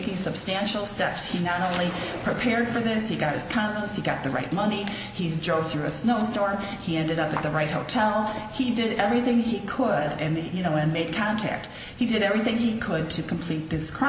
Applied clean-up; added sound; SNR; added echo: none; none; none; none.